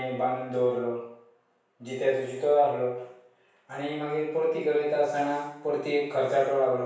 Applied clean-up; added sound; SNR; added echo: none; none; none; reverberation time 0.7 s.